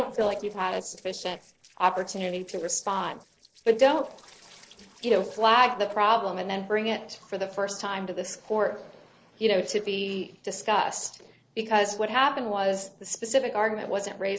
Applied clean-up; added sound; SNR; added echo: neural separator model SepFormer DNS4.